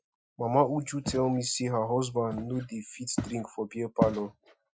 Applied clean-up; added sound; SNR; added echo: classical method Wiener filter.